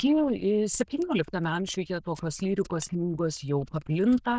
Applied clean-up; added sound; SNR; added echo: neural diffusion model UNIVERSE++.